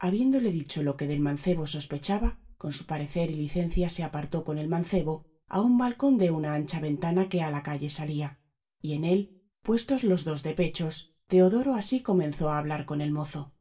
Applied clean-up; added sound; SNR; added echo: none; none; none; reverberation time 0.2 s.